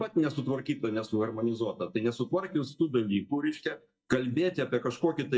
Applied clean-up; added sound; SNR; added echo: neural mask model DeepFilterNet 3.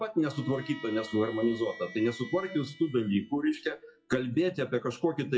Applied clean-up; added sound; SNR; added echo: classical method WPE with log-MMSE.